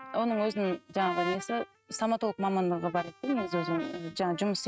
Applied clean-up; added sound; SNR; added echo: neural mask model RNNoise.